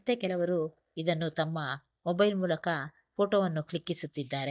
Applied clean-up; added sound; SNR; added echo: neural mask model DeepFilterNet 3.